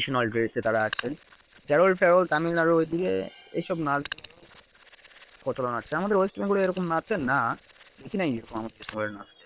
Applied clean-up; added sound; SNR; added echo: neural separator model SepFormer WHAM!.